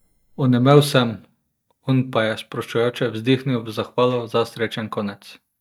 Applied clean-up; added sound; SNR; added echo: neural mask model DeepFilterNet 3.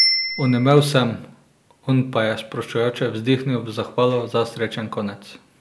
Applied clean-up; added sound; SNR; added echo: none; Bicycle bell; 9 dB; none.